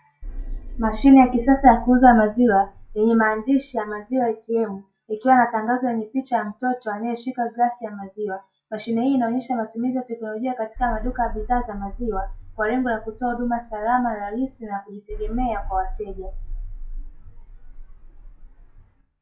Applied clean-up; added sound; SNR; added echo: classical method log-MMSE.